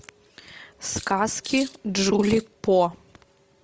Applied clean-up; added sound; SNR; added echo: none; Cutlery, silverware; 19 dB; none.